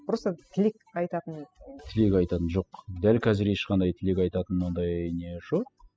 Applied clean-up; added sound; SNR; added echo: classical method spectral subtraction.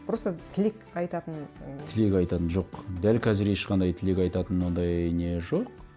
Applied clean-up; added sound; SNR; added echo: none; none; none; none.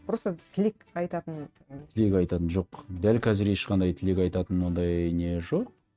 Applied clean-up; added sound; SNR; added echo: neural mask model RNNoise.